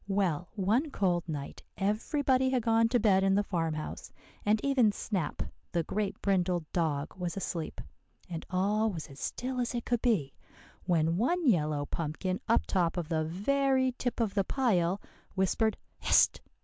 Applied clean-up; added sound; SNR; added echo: none; none; none; none.